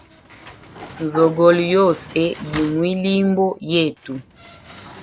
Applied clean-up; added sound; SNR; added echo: none; Slam + Rattle / Keys jangling; 20 dB; none.